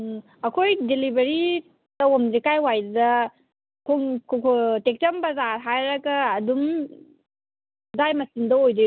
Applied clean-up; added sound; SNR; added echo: none; none; none; none.